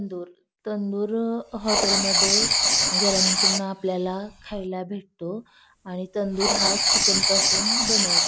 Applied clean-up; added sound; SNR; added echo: none; Writing; -5 dB; none.